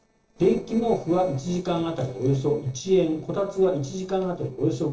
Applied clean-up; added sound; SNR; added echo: neural separator model SepFormer DNS4.